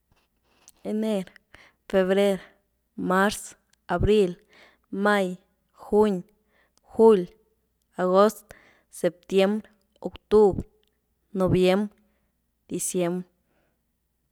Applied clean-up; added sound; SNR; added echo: none; none; none; none.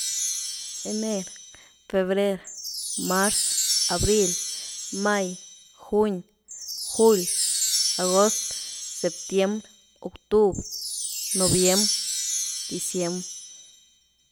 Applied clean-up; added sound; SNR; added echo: none; Wind chime; 3 dB; none.